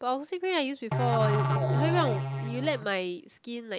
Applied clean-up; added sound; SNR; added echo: none; Musical instrument; -2 dB; none.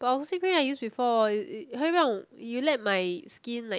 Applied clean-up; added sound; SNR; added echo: none; none; none; none.